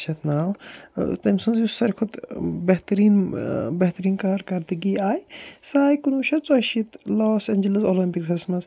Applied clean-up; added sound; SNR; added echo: none; none; none; none.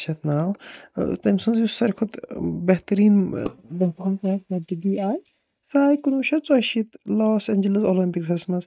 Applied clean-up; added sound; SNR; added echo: neural mask model DeepFilterNet 3.